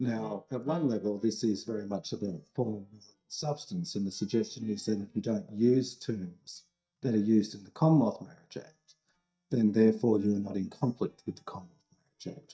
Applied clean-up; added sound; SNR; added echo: neural mask model DeepFilterNet 3.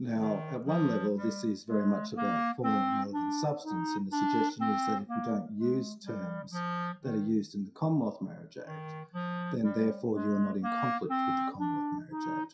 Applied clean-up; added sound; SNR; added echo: classical method WPE with log-MMSE.